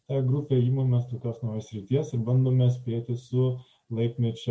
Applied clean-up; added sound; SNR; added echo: none; none; none; none.